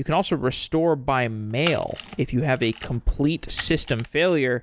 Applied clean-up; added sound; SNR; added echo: none; Camera; 16 dB; none.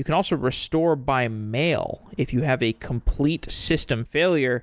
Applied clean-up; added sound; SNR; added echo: none; none; none; none.